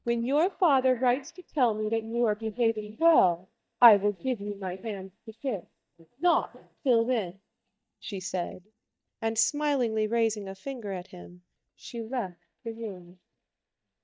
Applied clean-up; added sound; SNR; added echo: neural mask model DeepFilterNet 3.